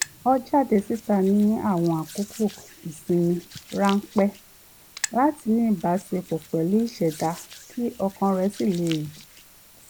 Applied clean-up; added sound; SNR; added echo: none; Hands; 17 dB; none.